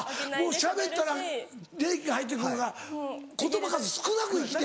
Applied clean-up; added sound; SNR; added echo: none; none; none; none.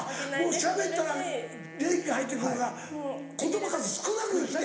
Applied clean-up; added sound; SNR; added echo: none; Wind instrument, woodwind instrument; 18 dB; reverberation time 1.0 s.